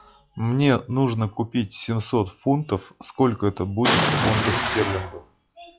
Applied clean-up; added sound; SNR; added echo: classical method log-MMSE.